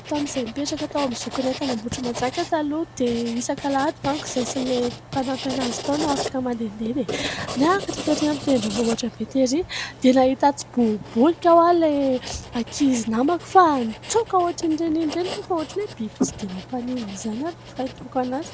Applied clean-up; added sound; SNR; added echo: none; Writing; 11 dB; none.